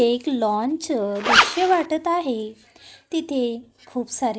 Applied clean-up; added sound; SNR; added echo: none; Zipper (clothing); -4 dB; none.